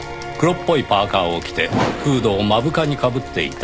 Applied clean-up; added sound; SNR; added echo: none; Rain; 18 dB; none.